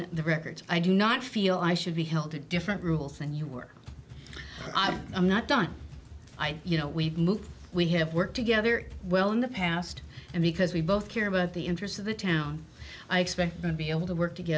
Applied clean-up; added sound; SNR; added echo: none; none; none; none.